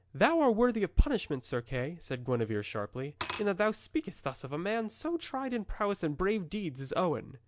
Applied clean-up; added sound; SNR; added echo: none; Glass / Liquid; 13 dB; none.